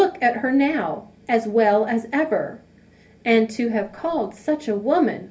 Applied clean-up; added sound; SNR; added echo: none; none; none; reverberation time 0.3 s.